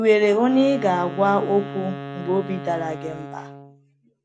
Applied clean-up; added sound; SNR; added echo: none; Wind instrument, woodwind instrument; 12 dB; none.